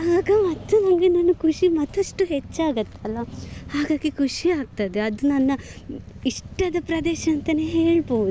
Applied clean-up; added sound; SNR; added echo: none; none; none; none.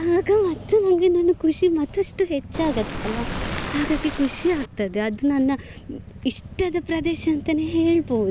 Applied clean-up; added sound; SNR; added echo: none; Waves, surf; 8 dB; none.